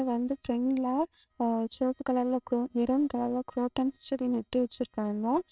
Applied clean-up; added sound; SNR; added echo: neural separator model SepFormer WHAMR!.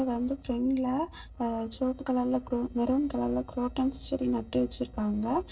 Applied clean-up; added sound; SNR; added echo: neural separator model SepFormer DNS4.